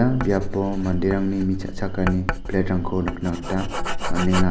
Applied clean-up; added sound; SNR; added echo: none; Writing; 2 dB; none.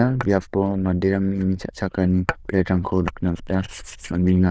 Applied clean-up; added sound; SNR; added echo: neural diffusion model UNIVERSE++.